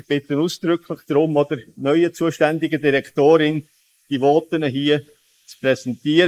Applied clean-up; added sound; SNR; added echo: neural mask model Resemble Enhance denoiser.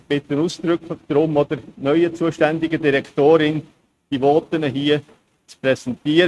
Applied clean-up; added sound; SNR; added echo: neural mask model RNNoise.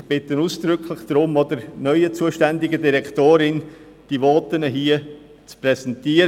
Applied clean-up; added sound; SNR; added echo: none; none; none; none.